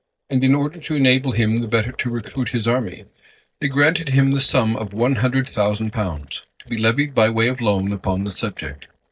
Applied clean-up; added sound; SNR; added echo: neural mask model DeepFilterNet 3.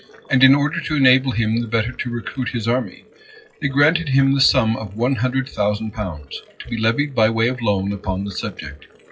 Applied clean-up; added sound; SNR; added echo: classical method WPE with log-MMSE.